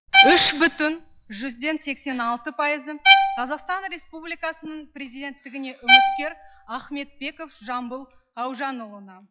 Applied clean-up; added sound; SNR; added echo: classical method log-MMSE.